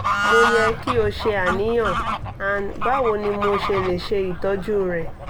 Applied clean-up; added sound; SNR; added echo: none; Bird / Fowl; 2 dB; none.